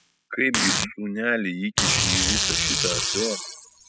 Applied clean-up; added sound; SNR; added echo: classical method spectral subtraction.